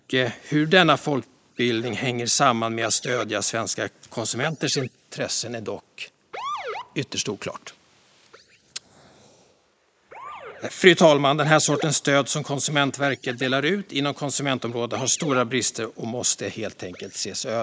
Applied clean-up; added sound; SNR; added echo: neural mask model Resemble Enhance denoiser.